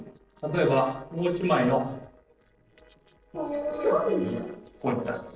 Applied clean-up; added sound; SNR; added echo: neural separator model SepFormer DNS4.